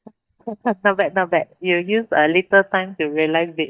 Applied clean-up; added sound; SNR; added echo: neural mask model DeepFilterNet 3.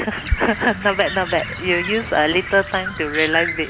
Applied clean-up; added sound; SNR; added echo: none; Bird; 7 dB; none.